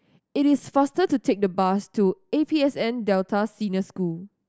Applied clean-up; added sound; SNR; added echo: none; none; none; none.